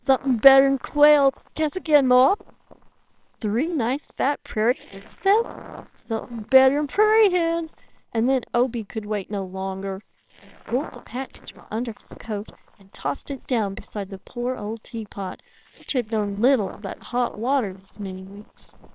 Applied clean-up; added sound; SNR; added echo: neural separator model SepFormer WHAMR!.